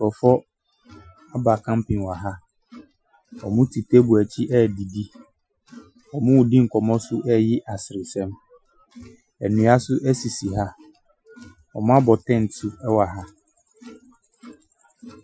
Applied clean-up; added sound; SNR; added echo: classical method Wiener filter.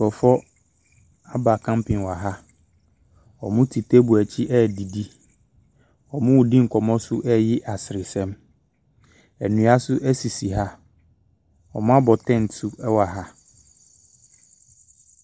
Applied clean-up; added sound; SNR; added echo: none; none; none; none.